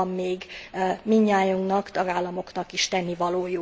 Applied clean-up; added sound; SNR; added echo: none; none; none; none.